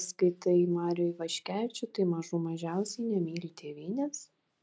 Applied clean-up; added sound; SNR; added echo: none; none; none; none.